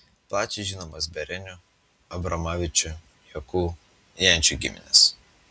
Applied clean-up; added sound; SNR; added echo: none; none; none; none.